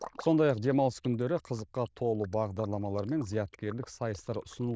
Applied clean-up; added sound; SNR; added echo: neural diffusion model UNIVERSE++.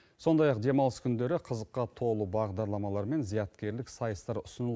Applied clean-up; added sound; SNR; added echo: none; none; none; none.